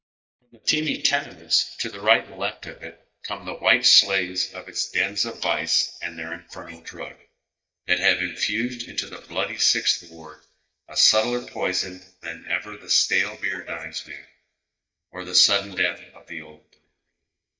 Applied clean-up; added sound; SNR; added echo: neural mask model DeepFilterNet 3.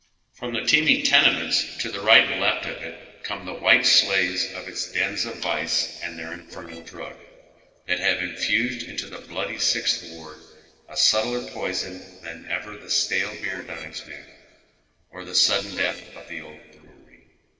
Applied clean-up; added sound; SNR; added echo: neural separator model SepFormer DNS4.